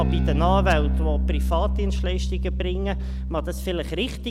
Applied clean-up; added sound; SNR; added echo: none; Bass guitar; -4 dB; none.